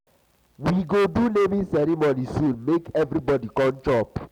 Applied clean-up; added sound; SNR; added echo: none; none; none; none.